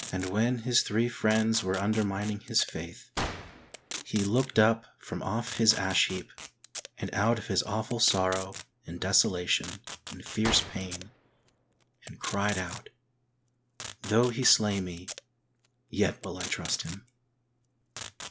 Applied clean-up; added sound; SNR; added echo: none; Gunshot, gunfire + Packing tape, duct tape; 12 dB; none.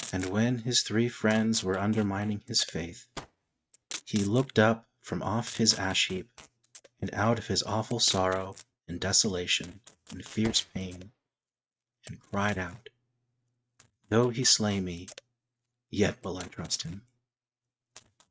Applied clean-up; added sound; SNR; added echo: neural mask model RNNoise.